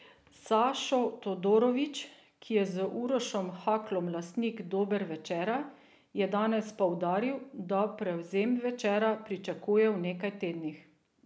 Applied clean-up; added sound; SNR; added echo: none; none; none; none.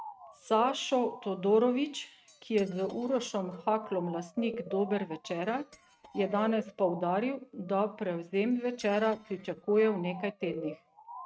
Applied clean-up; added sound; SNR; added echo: neural mask model RNNoise.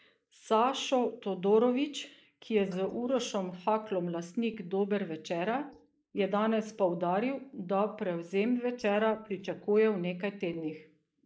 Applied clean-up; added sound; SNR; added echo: neural mask model Resemble Enhance denoiser.